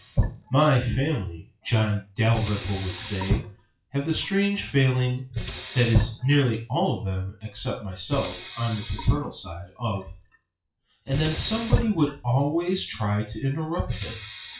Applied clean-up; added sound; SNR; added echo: classical method WPE with log-MMSE.